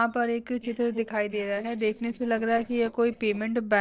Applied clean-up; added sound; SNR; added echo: neural separator model SepFormer DNS4.